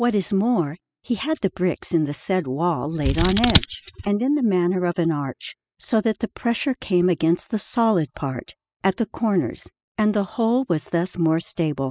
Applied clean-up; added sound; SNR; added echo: classical method spectral subtraction.